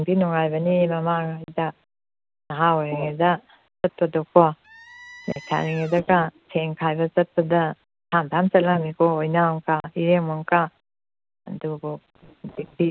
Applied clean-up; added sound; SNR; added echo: none; Squeak; 20 dB; none.